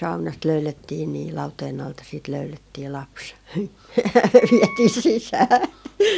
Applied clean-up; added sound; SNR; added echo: none; Wind instrument, woodwind instrument; 14 dB; none.